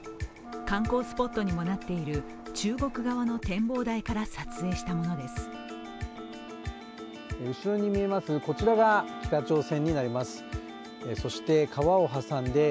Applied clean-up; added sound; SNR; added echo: none; Wind instrument, woodwind instrument; 16 dB; none.